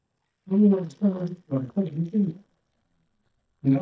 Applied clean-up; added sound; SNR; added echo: neural mask model DeepFilterNet 3.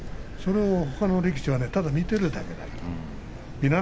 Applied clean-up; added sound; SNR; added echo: none; none; none; none.